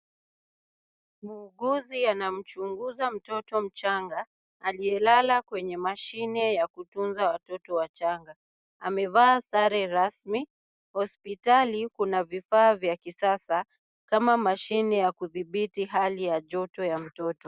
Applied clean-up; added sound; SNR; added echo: none; none; none; none.